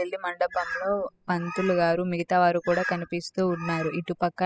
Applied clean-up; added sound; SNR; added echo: classical method spectral subtraction.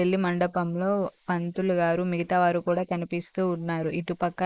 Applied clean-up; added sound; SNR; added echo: neural mask model Resemble Enhance denoiser.